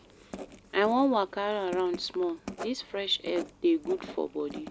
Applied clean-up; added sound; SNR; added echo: none; Writing; 15 dB; none.